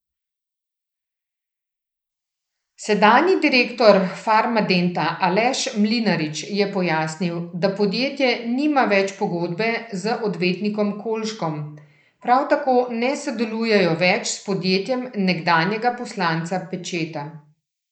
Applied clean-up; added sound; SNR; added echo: neural mask model Resemble Enhance denoiser.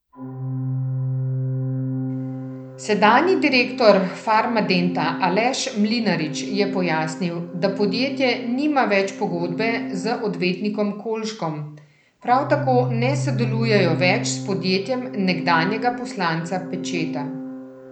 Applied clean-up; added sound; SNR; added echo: none; Organ; 6 dB; none.